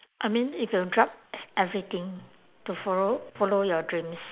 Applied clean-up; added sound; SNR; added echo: neural mask model Resemble Enhance denoiser.